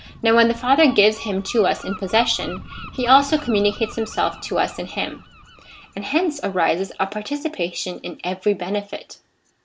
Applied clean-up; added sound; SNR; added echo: none; Gull, seagull; 18 dB; none.